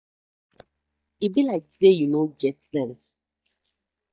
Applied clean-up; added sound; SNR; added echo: neural mask model DeepFilterNet 3.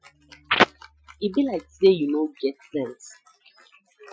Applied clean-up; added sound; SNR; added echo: classical method Wiener filter.